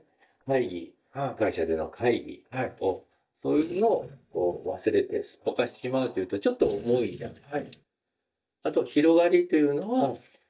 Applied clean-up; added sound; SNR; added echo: neural mask model DeepFilterNet 3.